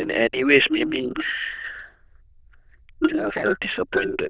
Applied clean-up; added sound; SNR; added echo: neural diffusion model UNIVERSE++.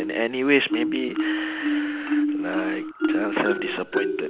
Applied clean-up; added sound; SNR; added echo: none; Marimba, xylophone; -1 dB; none.